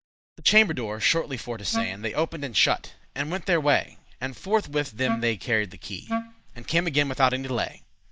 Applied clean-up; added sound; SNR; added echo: neural mask model DeepFilterNet 3.